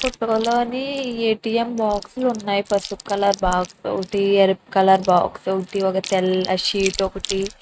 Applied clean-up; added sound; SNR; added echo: neural mask model RNNoise.